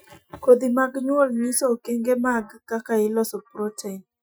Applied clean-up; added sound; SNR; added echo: classical method Wiener filter.